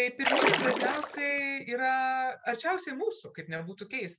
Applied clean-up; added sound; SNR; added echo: none; Splash, splatter; -3 dB; none.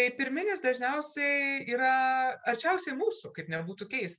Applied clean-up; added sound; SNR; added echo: none; none; none; none.